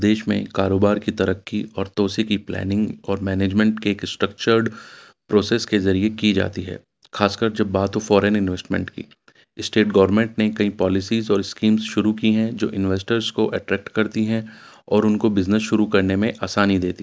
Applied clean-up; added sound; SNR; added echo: none; none; none; none.